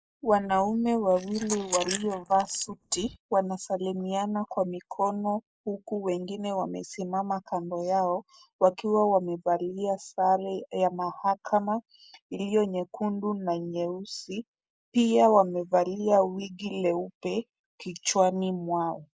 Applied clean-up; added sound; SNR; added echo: neural mask model Resemble Enhance denoiser.